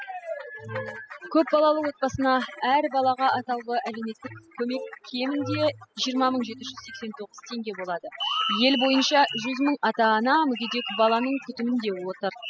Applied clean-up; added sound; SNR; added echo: classical method spectral subtraction.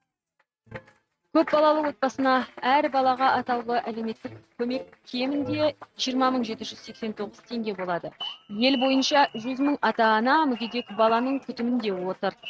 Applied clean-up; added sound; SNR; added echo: neural mask model RNNoise.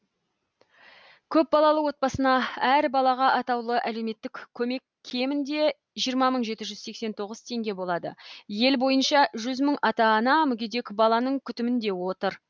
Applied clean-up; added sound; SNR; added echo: none; none; none; none.